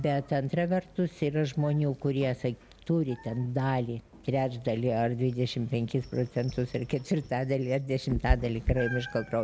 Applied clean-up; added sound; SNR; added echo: none; Meow; 10 dB; none.